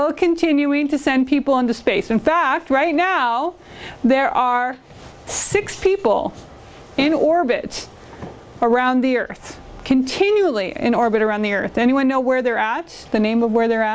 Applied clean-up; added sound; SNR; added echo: none; none; none; none.